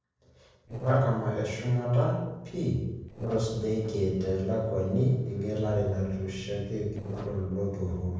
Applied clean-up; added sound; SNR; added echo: neural separator model SepFormer DNS4.